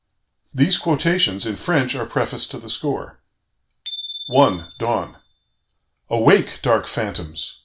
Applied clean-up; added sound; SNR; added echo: none; Bicycle bell; 15 dB; none.